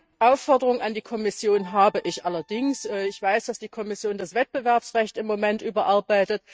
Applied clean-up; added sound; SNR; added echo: neural mask model RNNoise.